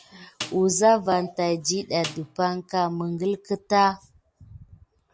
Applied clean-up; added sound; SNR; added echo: none; Snare drum; 17 dB; none.